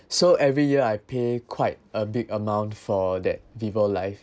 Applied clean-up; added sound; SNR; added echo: none; none; none; none.